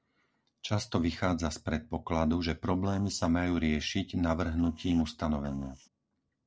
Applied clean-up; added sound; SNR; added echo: neural separator model SepFormer DNS4.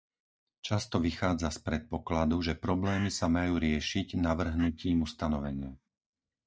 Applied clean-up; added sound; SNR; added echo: neural mask model DeepFilterNet 3.